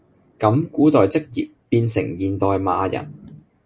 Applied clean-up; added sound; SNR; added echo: none; none; none; none.